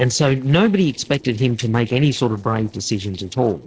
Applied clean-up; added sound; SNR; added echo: neural separator model SepFormer DNS4.